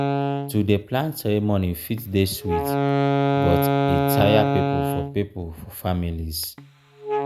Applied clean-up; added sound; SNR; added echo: none; Wind instrument, woodwind instrument; -1 dB; none.